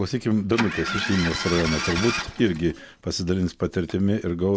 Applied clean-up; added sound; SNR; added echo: none; Engine starting; 5 dB; none.